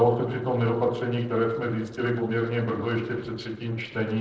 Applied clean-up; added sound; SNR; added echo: neural separator model SepFormer DNS4.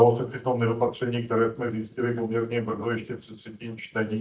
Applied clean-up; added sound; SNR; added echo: neural mask model DeepFilterNet 3.